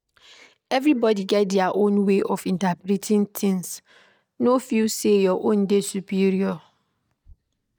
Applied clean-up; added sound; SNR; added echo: neural mask model DeepFilterNet 3.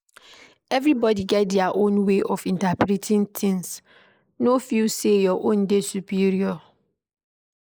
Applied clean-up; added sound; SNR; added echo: neural mask model Resemble Enhance denoiser.